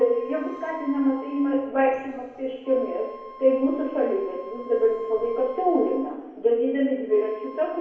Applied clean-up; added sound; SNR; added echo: none; Wind instrument, woodwind instrument; 19 dB; reverberation time 0.8 s.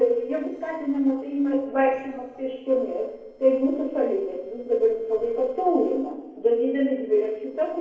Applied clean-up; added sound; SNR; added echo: neural separator model SepFormer DNS4.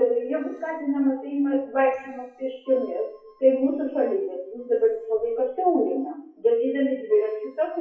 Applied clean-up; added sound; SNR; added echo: classical method WPE with log-MMSE.